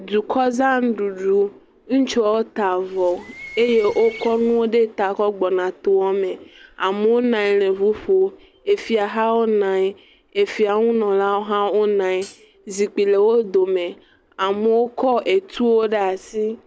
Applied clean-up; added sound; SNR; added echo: none; Hi-hat + Bird; 19 dB; none.